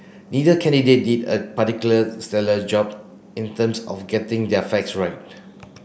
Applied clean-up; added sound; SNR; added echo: none; none; none; none.